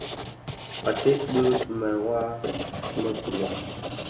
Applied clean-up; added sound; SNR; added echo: none; Writing; 4 dB; reverberation time 0.6 s.